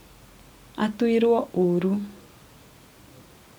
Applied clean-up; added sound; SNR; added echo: none; none; none; none.